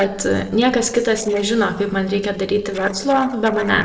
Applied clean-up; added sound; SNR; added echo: neural separator model SepFormer DNS4.